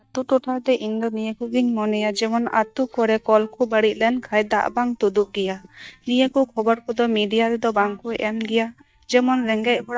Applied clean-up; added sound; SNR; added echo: neural mask model DeepFilterNet 3.